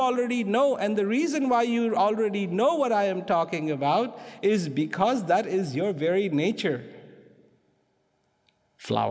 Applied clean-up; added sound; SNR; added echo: none; none; none; none.